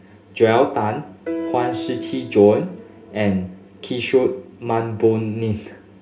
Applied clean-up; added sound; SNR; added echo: none; Piano; 11 dB; reverberation time 0.3 s.